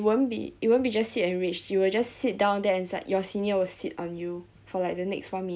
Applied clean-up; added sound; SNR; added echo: none; none; none; none.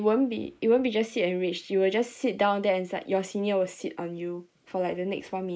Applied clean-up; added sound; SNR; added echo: neural mask model Resemble Enhance denoiser.